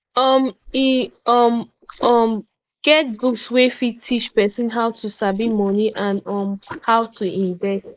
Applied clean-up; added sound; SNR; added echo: neural mask model Resemble Enhance denoiser.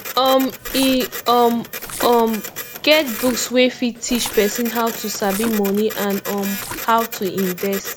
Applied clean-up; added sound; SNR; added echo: none; Splash, splatter + Printer; 10 dB; none.